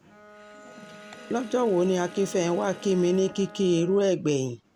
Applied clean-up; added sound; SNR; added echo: none; Sink (filling or washing) + Bowed string instrument; 19 dB; none.